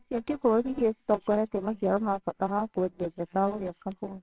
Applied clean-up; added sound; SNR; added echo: neural separator model SepFormer WHAMR!.